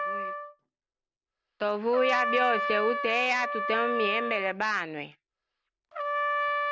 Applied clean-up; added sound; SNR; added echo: none; Trumpet; 2 dB; none.